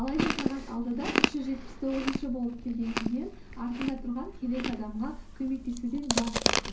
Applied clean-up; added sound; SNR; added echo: none; Chewing, mastication; 0 dB; reverberation time 0.4 s.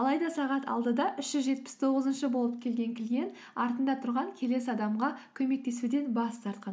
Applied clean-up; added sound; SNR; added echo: none; none; none; none.